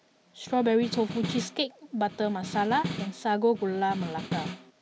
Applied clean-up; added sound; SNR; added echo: none; Snare drum; 9 dB; none.